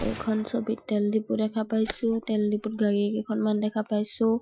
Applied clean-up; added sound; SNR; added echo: classical method Wiener filter.